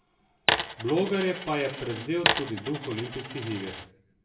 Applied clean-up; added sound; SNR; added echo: none; Coin (dropping); 0 dB; reverberation time 0.7 s.